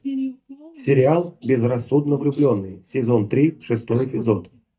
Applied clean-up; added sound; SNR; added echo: neural mask model DeepFilterNet 3.